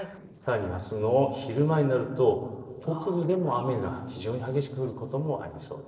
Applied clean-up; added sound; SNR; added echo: neural separator model SepFormer DNS4.